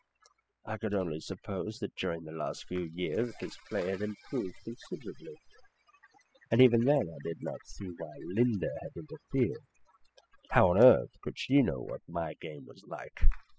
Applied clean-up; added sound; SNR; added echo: classical method spectral subtraction.